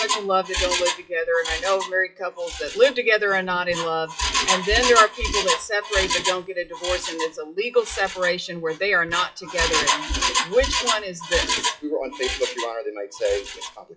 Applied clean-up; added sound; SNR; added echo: classical method WPE with log-MMSE.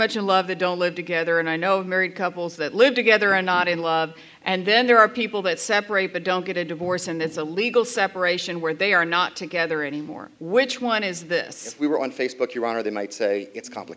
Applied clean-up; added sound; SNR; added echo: none; none; none; none.